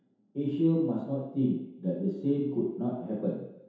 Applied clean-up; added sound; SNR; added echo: none; none; none; reverberation time 0.8 s.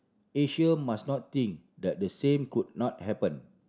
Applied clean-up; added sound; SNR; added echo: none; none; none; none.